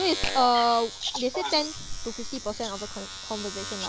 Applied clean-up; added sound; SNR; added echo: none; Domestic sounds, home sounds; 8 dB; none.